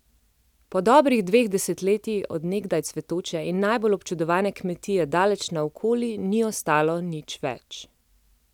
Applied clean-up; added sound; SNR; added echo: none; none; none; none.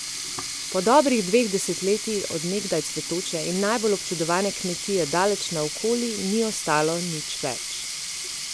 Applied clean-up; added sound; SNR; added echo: none; Sink (filling or washing); 5 dB; none.